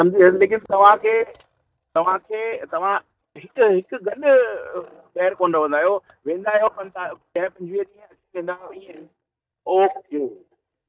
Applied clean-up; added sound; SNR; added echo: neural mask model DeepFilterNet 3.